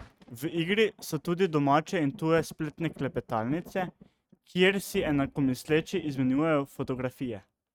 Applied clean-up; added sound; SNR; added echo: neural mask model RNNoise.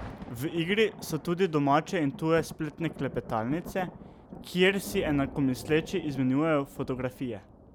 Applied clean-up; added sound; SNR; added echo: none; Thunder; 15 dB; none.